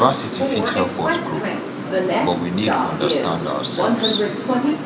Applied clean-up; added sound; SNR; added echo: none; Subway, metro, underground; -3 dB; reverberation time 1.3 s.